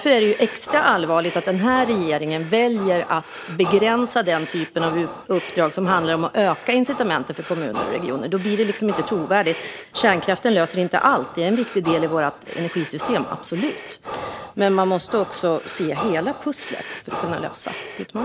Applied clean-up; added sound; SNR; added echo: none; Breathing; 12 dB; none.